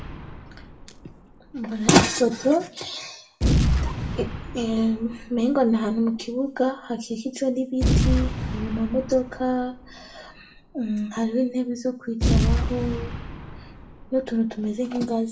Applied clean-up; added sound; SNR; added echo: none; Boom; 3 dB; reverberation time 0.3 s.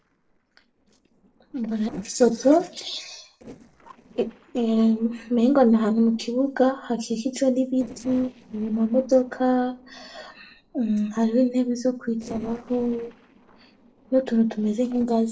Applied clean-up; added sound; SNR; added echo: neural separator model SepFormer DNS4.